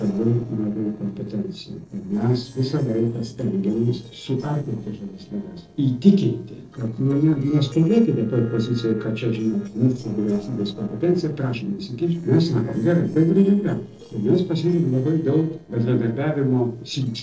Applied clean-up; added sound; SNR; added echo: neural separator model SepFormer DNS4.